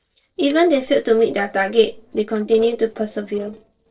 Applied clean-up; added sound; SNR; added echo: neural separator model SepFormer DNS4.